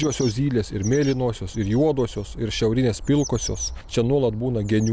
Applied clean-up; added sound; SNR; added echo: none; none; none; none.